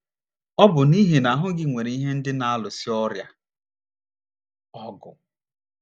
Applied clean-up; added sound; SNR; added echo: none; none; none; none.